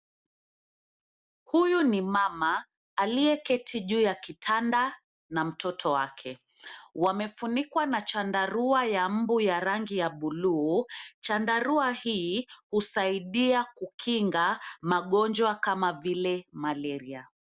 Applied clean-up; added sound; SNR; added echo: none; none; none; none.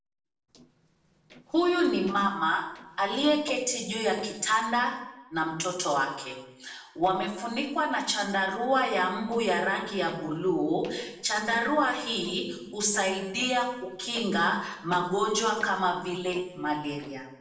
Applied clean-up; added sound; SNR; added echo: neural separator model SepFormer DNS4.